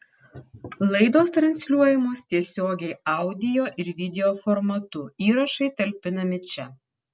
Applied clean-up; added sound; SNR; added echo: none; none; none; none.